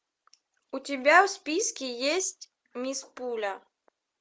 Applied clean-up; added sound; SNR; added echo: none; none; none; none.